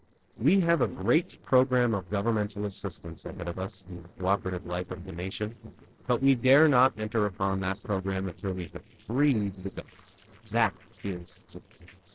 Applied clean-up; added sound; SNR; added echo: neural separator model SepFormer DNS4.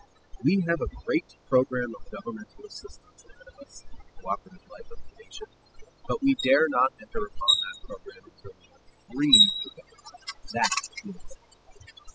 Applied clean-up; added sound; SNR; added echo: classical method spectral subtraction.